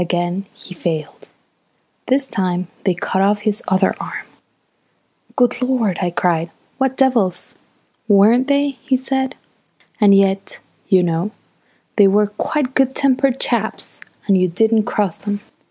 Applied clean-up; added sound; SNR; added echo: none; none; none; none.